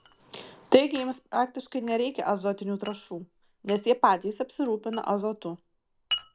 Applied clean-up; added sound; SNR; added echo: none; Glass; 16 dB; none.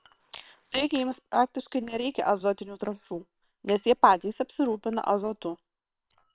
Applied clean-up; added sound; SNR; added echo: neural separator model SepFormer WHAM!.